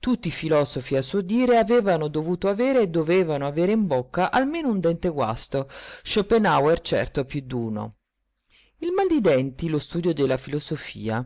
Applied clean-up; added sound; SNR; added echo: none; none; none; none.